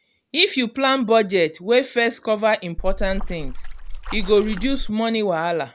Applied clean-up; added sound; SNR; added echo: none; Splash, splatter; 3 dB; none.